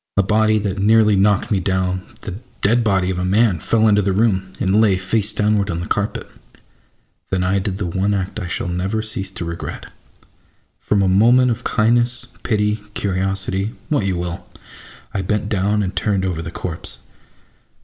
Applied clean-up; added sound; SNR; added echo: none; none; none; none.